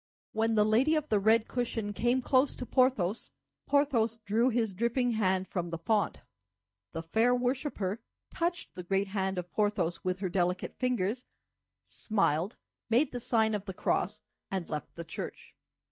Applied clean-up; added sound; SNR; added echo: neural mask model DeepFilterNet 3.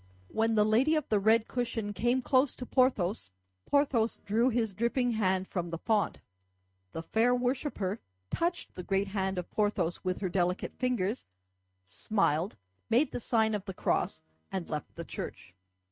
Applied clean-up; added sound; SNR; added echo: neural mask model RNNoise.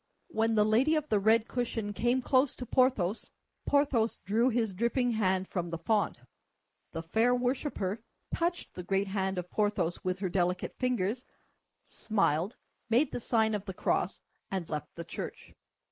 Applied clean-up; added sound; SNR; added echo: neural mask model Resemble Enhance denoiser.